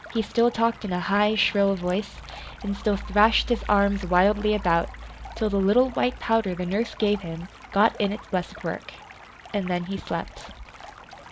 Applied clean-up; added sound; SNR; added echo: none; Stream; 19 dB; none.